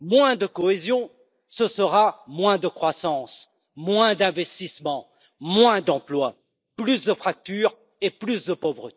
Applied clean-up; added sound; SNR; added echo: neural mask model Resemble Enhance denoiser.